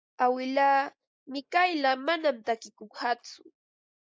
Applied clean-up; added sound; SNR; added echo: neural mask model Resemble Enhance denoiser.